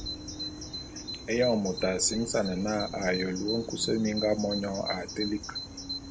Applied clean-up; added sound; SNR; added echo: none; Bird vocalization, bird call, bird song; 8 dB; none.